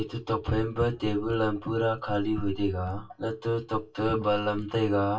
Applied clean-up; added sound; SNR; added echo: classical method WPE with log-MMSE.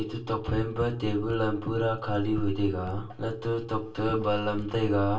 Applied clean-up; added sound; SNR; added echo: none; Raindrop / Drip; 18 dB; reverberation time 0.3 s.